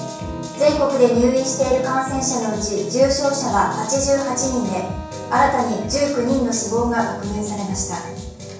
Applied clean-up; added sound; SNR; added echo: none; Wind instrument, woodwind instrument; 18 dB; reverberation time 0.7 s.